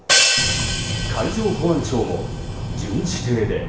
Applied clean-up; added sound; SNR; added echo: none; Hi-hat; 0 dB; reverberation time 0.8 s.